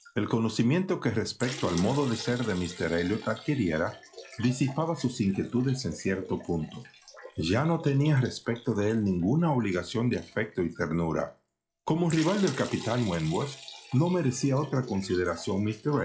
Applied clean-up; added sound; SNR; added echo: classical method log-MMSE.